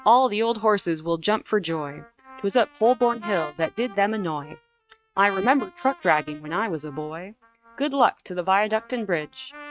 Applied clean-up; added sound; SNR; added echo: neural mask model RNNoise.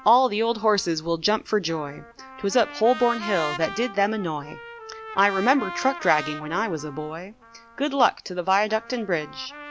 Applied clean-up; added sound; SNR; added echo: none; Trumpet; 14 dB; none.